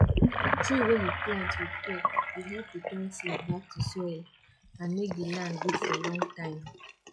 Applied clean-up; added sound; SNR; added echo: classical method log-MMSE.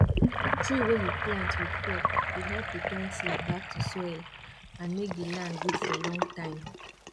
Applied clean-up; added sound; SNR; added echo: none; Sink (filling or washing) / Gurgling; -5 dB; none.